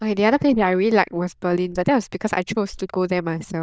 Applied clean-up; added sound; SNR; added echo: neural diffusion model UNIVERSE++.